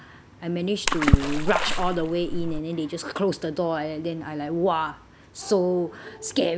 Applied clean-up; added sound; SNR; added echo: none; Water / Splash, splatter; -3 dB; none.